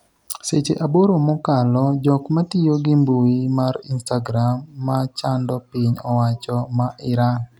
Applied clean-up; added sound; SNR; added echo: none; none; none; none.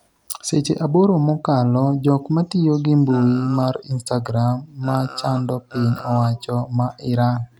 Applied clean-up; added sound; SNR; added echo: none; Burping, eructation; 17 dB; none.